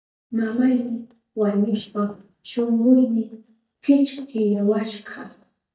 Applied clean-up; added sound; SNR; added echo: neural mask model DeepFilterNet 3.